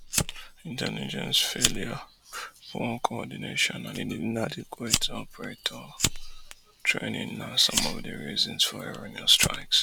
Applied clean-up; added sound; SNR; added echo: none; Fire; 5 dB; none.